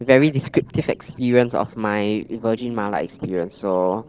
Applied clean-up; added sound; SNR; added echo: neural separator model SepFormer DNS4.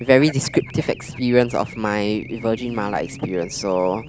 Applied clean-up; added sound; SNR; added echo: none; Race car, auto racing / Alarm; 16 dB; none.